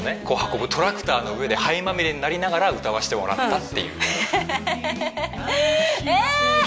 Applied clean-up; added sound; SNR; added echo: none; none; none; none.